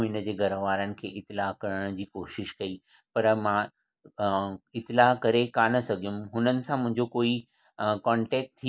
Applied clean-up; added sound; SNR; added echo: none; none; none; none.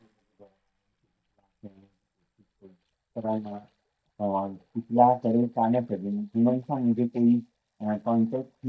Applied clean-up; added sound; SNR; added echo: neural mask model DeepFilterNet 3.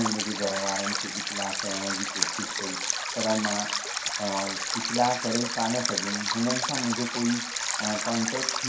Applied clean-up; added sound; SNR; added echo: none; Stream; 0 dB; reverberation time 0.5 s.